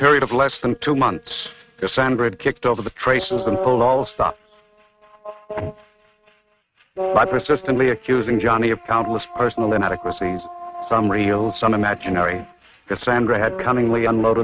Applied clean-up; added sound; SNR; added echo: neural mask model RNNoise.